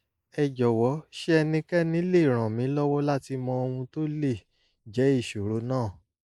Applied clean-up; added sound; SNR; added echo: neural mask model Resemble Enhance denoiser.